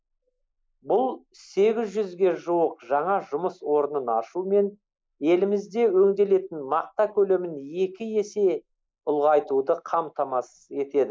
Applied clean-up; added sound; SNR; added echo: neural mask model Resemble Enhance denoiser.